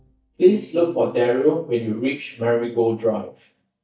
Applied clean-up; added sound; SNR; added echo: neural mask model DeepFilterNet 3.